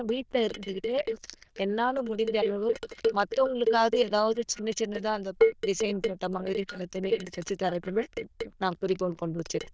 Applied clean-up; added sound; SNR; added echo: neural diffusion model UNIVERSE++.